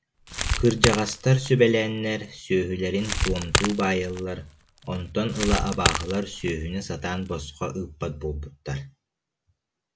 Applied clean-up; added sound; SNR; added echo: none; Crackle; 3 dB; none.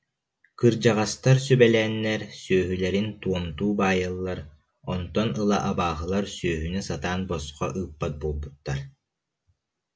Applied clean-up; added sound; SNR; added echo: none; none; none; none.